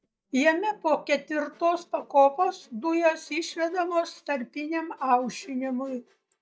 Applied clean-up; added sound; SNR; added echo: neural mask model DeepFilterNet 3.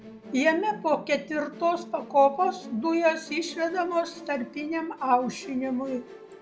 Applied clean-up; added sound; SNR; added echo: none; Musical instrument; 17 dB; reverberation time 0.3 s.